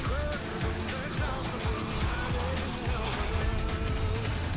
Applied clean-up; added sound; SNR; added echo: none; Train; 2 dB; none.